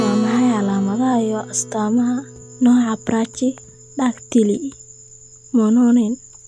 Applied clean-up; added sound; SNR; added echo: none; Acoustic guitar; 14 dB; none.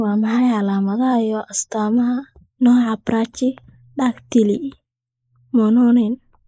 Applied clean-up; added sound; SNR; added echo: neural mask model Resemble Enhance denoiser.